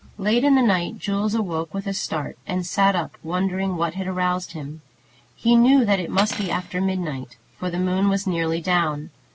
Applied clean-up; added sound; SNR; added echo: none; Cutlery, silverware; 14 dB; none.